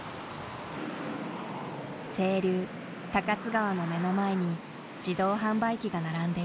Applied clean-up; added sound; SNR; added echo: none; none; none; none.